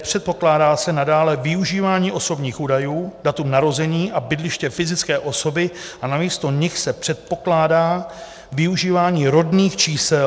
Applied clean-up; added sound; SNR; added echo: none; none; none; none.